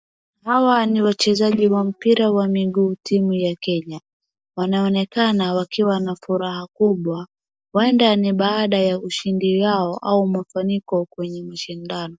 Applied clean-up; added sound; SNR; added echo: neural mask model DeepFilterNet 3.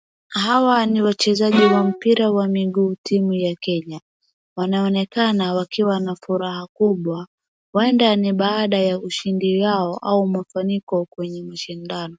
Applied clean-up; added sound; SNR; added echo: neural mask model RNNoise.